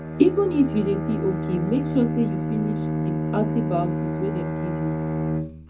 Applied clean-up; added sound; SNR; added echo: none; Bowed string instrument; 1 dB; reverberation time 0.3 s.